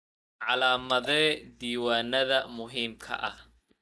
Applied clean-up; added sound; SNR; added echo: neural mask model DeepFilterNet 3.